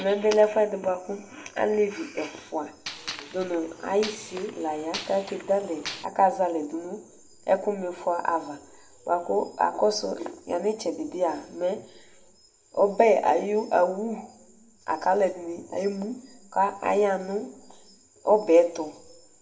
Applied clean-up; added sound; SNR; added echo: none; Gunshot, gunfire; 13 dB; reverberation time 0.5 s.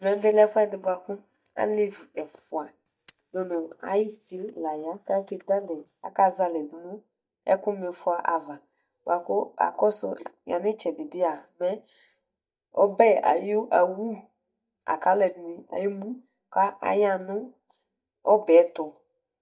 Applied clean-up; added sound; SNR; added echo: neural mask model DeepFilterNet 3.